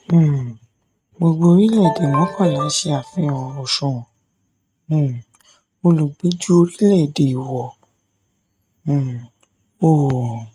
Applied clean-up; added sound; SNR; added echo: neural mask model RNNoise.